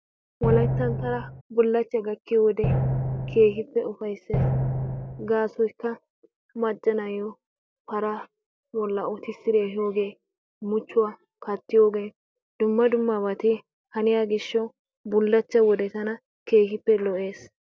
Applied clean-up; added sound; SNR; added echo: none; Drum; 0 dB; none.